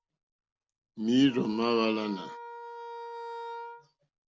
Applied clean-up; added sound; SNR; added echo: none; Wind instrument, woodwind instrument; 13 dB; none.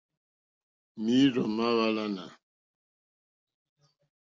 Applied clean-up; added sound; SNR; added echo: none; none; none; none.